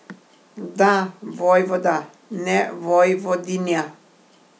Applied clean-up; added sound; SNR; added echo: none; none; none; none.